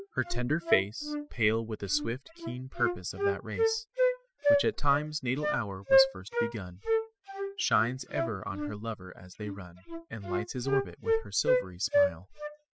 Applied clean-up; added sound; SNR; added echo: classical method spectral subtraction.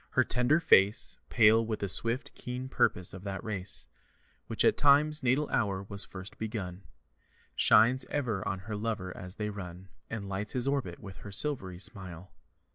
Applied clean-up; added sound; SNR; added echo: none; none; none; none.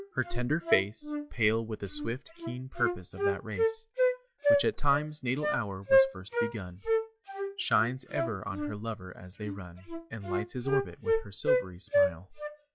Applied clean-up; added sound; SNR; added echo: classical method log-MMSE.